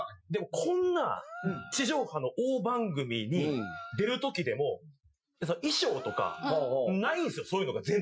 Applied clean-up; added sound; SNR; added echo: classical method Wiener filter.